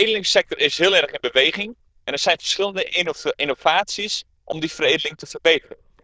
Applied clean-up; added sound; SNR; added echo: neural diffusion model UNIVERSE++.